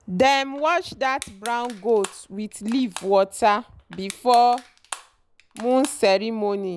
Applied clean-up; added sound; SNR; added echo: none; Crushing; 18 dB; none.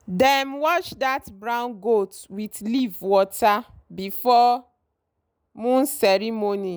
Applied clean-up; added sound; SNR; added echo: none; none; none; none.